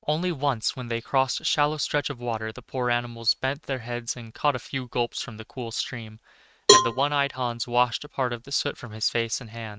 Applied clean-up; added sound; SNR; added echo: neural mask model RNNoise.